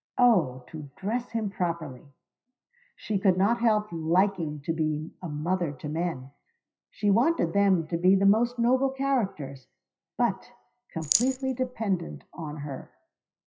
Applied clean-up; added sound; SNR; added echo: classical method WPE with log-MMSE.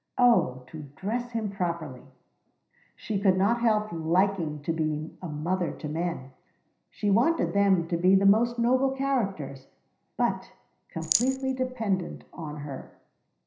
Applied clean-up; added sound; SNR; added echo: none; Rattle; 4 dB; reverberation time 0.5 s.